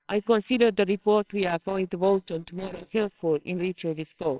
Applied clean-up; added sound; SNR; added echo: neural separator model SepFormer WHAMR!.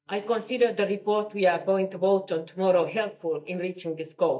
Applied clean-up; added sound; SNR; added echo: neural mask model DeepFilterNet 3.